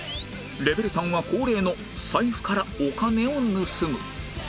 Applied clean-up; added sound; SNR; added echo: none; none; none; none.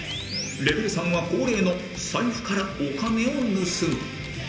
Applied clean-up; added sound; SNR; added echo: none; Computer keyboard; 19 dB; reverberation time 0.8 s.